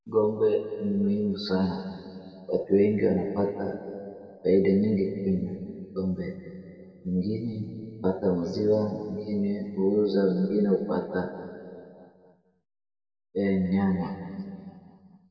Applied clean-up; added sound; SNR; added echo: none; none; none; reverberation time 2.3 s.